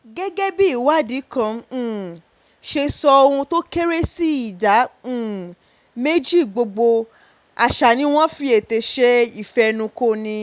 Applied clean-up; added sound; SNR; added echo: none; none; none; none.